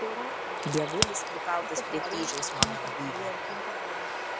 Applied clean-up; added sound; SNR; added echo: none; Bird vocalization, bird call, bird song + Crack; -4 dB; none.